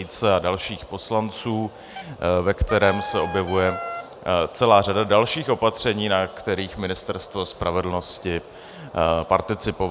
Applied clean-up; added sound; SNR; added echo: none; Wind instrument, woodwind instrument; 10 dB; none.